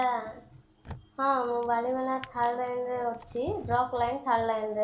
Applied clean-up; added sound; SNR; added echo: none; Drawer open or close; 18 dB; reverberation time 0.4 s.